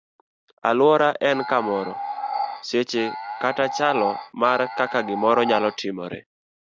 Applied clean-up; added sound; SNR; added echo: none; Animal; 6 dB; none.